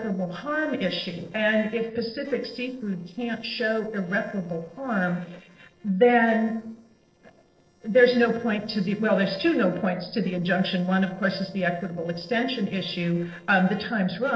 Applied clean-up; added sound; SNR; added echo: neural separator model SepFormer DNS4.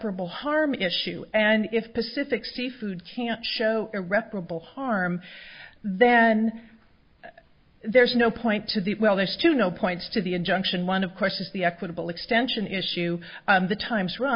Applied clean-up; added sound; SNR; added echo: none; none; none; none.